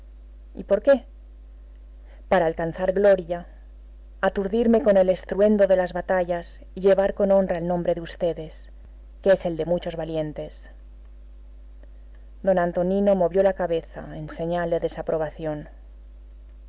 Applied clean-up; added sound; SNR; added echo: none; none; none; none.